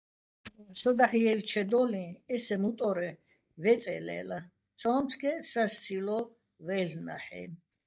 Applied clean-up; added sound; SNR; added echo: neural mask model DeepFilterNet 3.